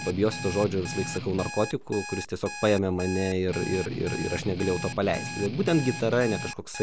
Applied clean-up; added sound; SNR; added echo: none; Strum + Alarm; 8 dB; none.